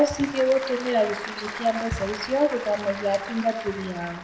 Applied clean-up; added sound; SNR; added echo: none; Applause / Crowd; 11 dB; reverberation time 0.8 s.